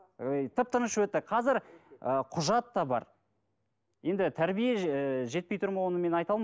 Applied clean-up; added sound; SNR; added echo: none; none; none; none.